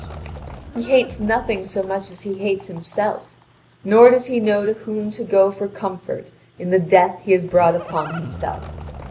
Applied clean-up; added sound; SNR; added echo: none; Livestock, farm animals, working animals; 18 dB; none.